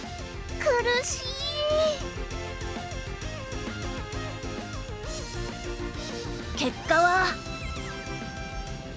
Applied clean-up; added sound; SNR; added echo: none; Run; 17 dB; none.